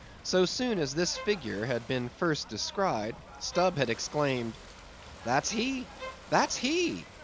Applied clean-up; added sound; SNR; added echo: none; Ocean / Boat, Water vehicle + Bowed string instrument; 16 dB; none.